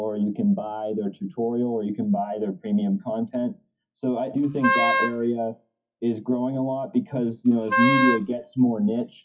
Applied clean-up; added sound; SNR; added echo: classical method WPE with log-MMSE.